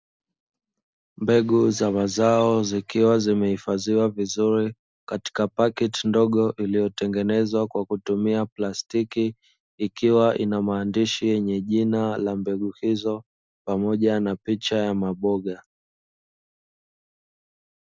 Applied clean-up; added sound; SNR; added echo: none; none; none; none.